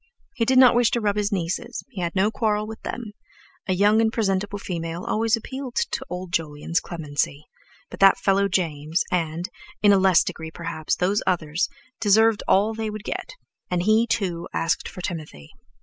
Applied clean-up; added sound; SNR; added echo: none; none; none; none.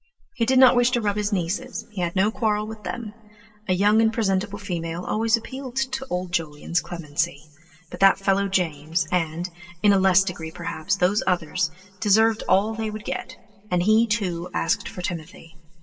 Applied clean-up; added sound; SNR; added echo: none; none; none; reverberation time 2.2 s.